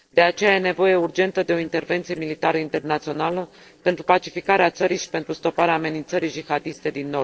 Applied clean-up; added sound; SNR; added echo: neural separator model SepFormer DNS4.